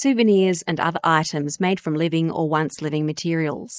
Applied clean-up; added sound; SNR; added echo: neural mask model DeepFilterNet 3.